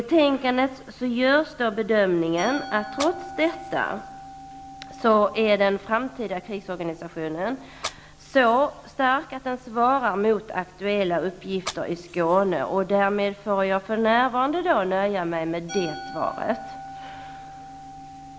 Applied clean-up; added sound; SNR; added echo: none; Fire + Musical instrument; 17 dB; none.